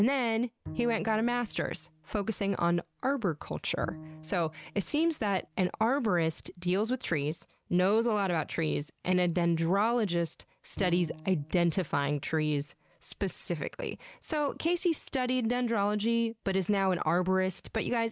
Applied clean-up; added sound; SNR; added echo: none; Bowed string instrument; 18 dB; none.